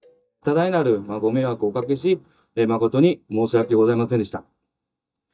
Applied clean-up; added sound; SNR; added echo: neural mask model DeepFilterNet 3.